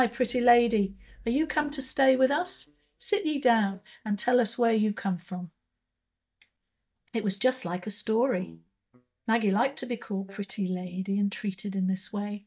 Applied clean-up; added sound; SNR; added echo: neural mask model DeepFilterNet 3.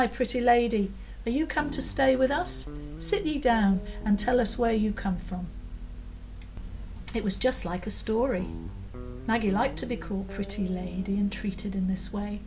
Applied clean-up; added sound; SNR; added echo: none; Guitar; 17 dB; none.